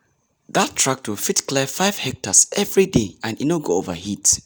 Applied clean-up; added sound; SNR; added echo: none; none; none; none.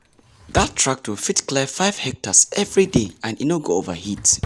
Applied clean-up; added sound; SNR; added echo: none; Drawer open or close; 15 dB; none.